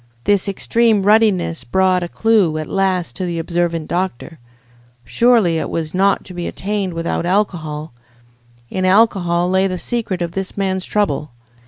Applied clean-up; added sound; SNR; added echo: none; none; none; none.